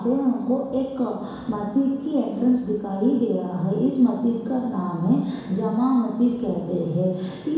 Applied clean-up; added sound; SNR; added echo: none; none; none; reverberation time 1.1 s.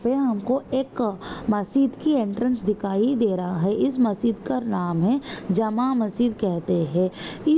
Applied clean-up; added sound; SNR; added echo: none; none; none; none.